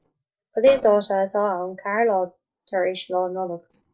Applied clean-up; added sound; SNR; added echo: neural separator model SepFormer DNS4.